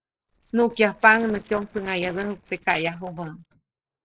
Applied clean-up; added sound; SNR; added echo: neural separator model SepFormer DNS4.